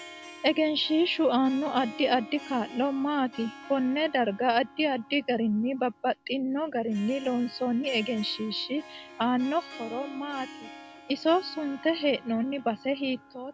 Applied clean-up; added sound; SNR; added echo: none; Harp; 18 dB; none.